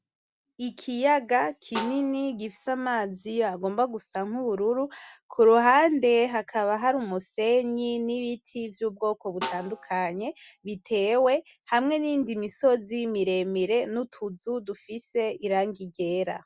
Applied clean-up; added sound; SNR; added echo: none; Snare drum; 15 dB; none.